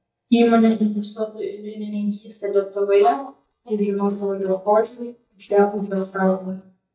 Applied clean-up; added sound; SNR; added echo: neural mask model DeepFilterNet 3.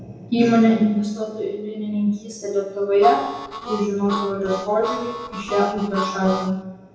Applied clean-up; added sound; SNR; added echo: none; Harmonica; 9 dB; reverberation time 0.9 s.